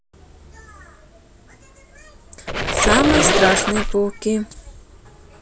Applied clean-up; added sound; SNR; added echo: none; Squeak; -4 dB; none.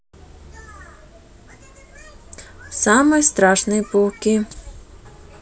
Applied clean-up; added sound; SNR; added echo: none; none; none; none.